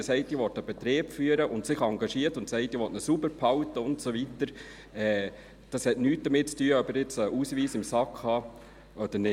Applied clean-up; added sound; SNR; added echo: none; none; none; none.